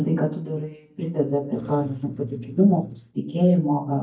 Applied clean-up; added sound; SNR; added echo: neural mask model DeepFilterNet 3.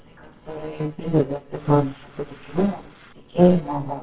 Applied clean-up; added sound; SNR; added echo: neural separator model SepFormer WHAMR!.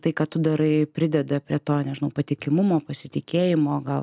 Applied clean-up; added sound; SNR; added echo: none; none; none; none.